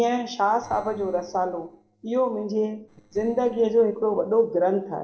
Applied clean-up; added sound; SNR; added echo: neural separator model SepFormer DNS4.